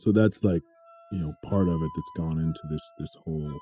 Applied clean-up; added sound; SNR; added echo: classical method spectral subtraction.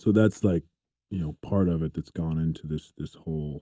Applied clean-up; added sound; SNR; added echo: none; none; none; none.